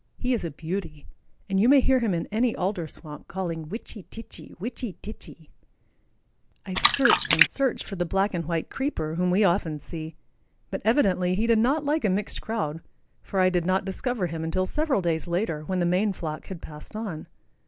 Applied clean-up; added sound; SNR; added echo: none; Splash, splatter; 1 dB; none.